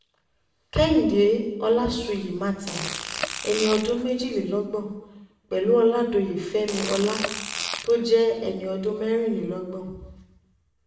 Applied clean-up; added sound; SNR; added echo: none; Fart; 9 dB; reverberation time 0.9 s.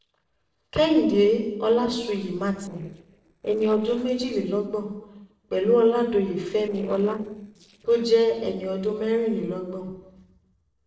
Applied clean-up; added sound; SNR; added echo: neural separator model SepFormer DNS4.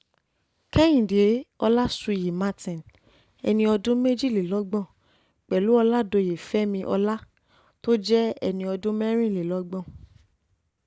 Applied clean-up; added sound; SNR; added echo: none; none; none; none.